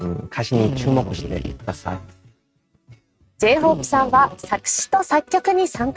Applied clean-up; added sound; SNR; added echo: neural mask model RNNoise.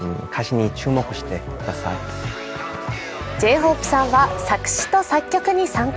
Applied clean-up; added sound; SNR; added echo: none; none; none; none.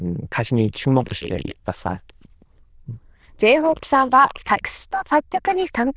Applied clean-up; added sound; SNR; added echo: neural diffusion model UNIVERSE++.